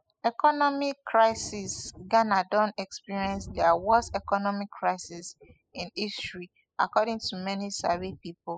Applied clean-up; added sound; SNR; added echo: classical method spectral subtraction.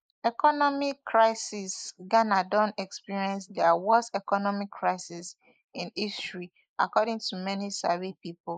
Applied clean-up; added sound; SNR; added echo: neural mask model Resemble Enhance denoiser.